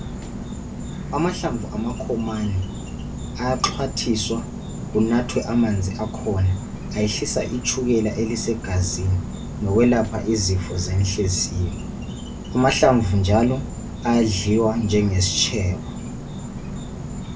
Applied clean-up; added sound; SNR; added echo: none; Insect; 8 dB; reverberation time 0.2 s.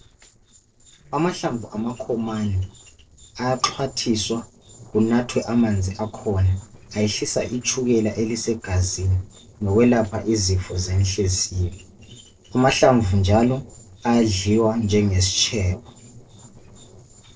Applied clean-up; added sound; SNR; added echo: neural separator model SepFormer DNS4.